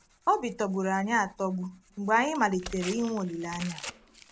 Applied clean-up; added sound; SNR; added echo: none; Tearing; 17 dB; none.